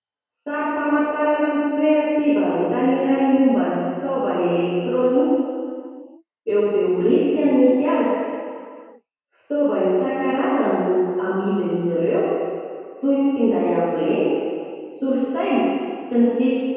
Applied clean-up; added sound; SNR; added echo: none; none; none; reverberation time 1.8 s.